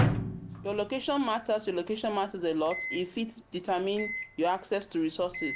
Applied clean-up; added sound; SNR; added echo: none; Microwave oven; 5 dB; none.